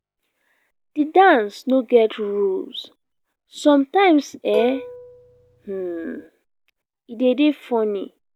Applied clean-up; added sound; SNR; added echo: none; Plucked string instrument; 11 dB; none.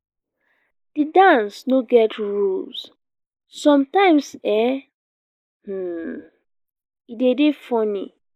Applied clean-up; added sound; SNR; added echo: neural mask model Resemble Enhance denoiser.